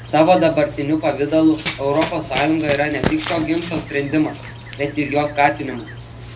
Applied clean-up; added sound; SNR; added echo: none; Run; 11 dB; reverberation time 0.3 s.